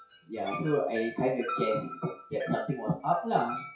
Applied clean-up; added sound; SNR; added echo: classical method WPE with log-MMSE.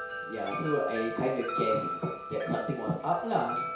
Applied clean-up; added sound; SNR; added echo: none; Wind chime; 5 dB; reverberation time 0.6 s.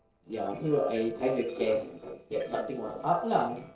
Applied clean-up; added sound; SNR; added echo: neural separator model SepFormer DNS4.